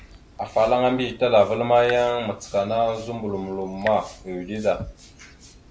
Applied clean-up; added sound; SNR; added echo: none; Drip / Water tap, faucet; 20 dB; none.